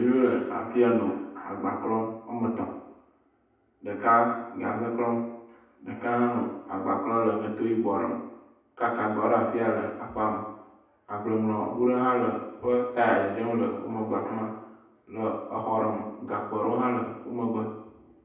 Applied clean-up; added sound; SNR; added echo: none; none; none; reverberation time 0.9 s.